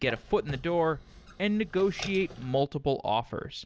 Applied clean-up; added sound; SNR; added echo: none; Squeak; 16 dB; none.